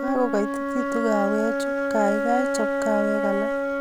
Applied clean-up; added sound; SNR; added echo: none; Wind instrument, woodwind instrument; -1 dB; none.